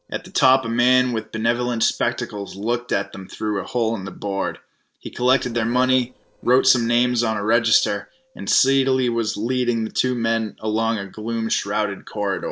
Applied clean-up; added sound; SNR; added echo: neural separator model SepFormer DNS4.